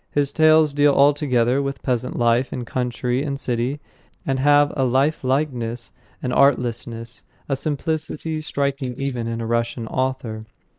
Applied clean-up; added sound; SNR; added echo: neural mask model Resemble Enhance denoiser.